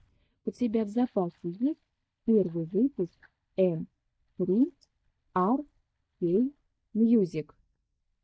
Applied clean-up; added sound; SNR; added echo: neural mask model DeepFilterNet 3.